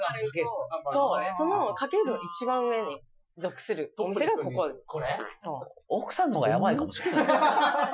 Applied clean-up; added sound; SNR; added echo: classical method Wiener filter.